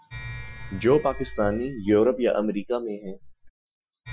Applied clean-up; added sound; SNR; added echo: classical method Wiener filter.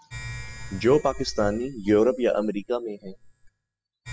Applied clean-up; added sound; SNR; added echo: classical method spectral subtraction.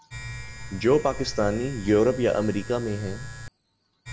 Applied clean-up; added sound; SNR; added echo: none; Domestic sounds, home sounds; 12 dB; none.